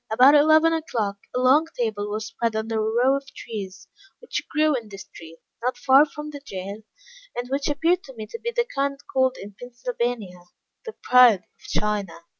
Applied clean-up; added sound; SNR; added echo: none; none; none; none.